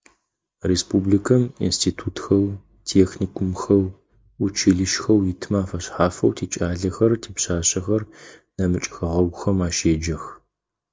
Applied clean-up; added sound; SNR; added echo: none; none; none; none.